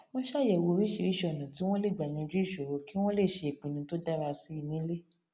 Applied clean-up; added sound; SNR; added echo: none; none; none; none.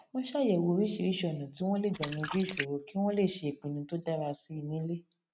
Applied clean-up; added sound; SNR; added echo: neural mask model RNNoise.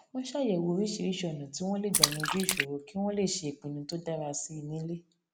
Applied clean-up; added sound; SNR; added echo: none; Splash, splatter; 0 dB; none.